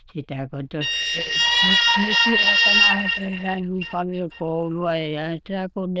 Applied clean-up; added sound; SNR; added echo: neural diffusion model UNIVERSE++.